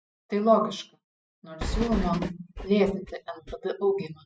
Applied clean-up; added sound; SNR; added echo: classical method spectral subtraction.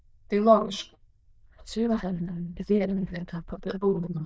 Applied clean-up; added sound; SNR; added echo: neural diffusion model UNIVERSE++.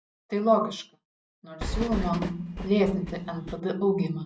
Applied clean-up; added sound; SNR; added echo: none; Train; 7 dB; none.